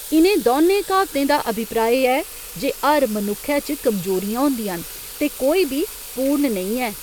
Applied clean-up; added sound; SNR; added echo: none; Sink (filling or washing) / Water tap, faucet; 15 dB; none.